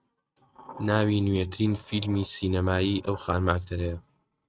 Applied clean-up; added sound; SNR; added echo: neural mask model RNNoise.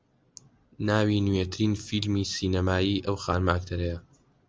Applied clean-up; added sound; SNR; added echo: none; none; none; none.